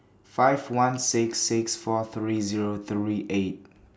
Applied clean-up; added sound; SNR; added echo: none; none; none; none.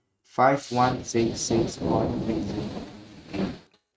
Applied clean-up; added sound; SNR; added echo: neural mask model RNNoise.